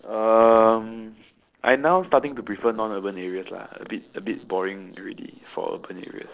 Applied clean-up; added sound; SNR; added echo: neural separator model SepFormer DNS4.